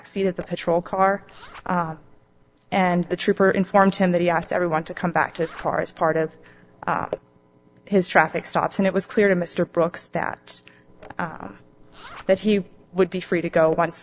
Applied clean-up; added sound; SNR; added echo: neural separator model SepFormer DNS4.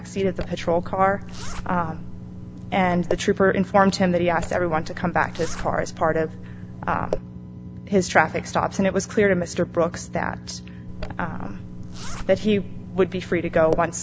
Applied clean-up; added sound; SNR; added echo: none; Zipper (clothing); 9 dB; none.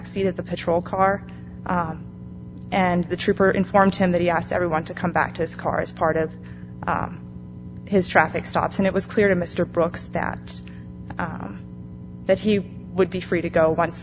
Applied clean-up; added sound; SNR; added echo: none; none; none; none.